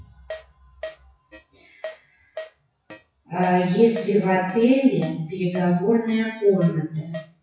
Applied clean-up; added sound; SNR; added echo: classical method WPE with log-MMSE.